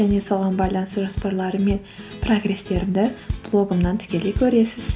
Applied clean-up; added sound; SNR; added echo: none; none; none; none.